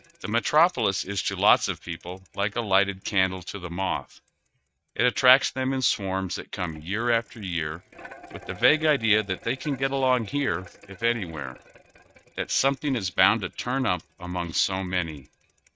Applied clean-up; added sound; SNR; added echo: neural mask model RNNoise.